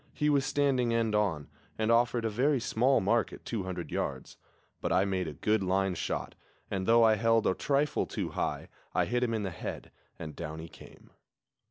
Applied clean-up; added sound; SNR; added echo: none; none; none; none.